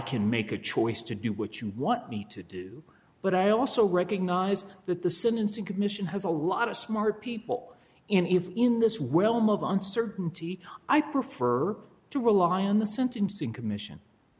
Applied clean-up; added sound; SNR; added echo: none; none; none; none.